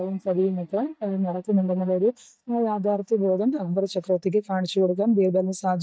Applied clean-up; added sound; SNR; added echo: neural mask model DeepFilterNet 3.